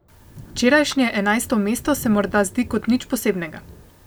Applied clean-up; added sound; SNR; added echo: none; Thunder; 20 dB; none.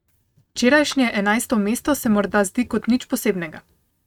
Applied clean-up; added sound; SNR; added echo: neural mask model RNNoise.